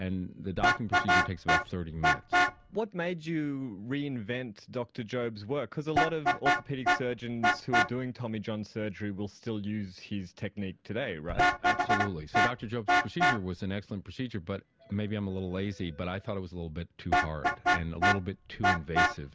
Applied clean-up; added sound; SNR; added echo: none; Vehicle horn, car horn, honking; -3 dB; none.